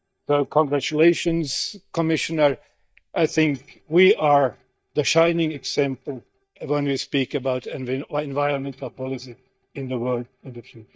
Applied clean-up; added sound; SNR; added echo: neural mask model DeepFilterNet 3.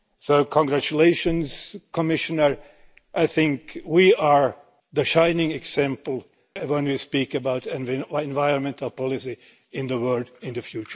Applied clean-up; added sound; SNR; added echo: none; none; none; none.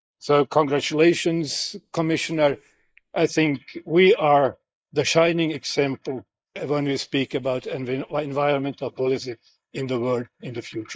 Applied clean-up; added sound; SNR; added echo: neural mask model Resemble Enhance denoiser.